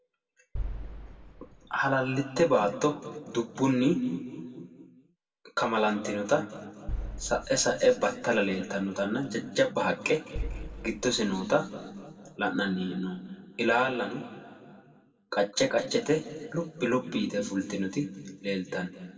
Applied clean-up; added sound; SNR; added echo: none; Boom; 10 dB; reverberation time 2.1 s.